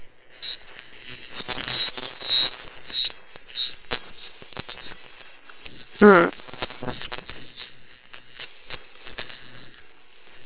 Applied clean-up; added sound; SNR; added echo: neural separator model SepFormer WHAM!.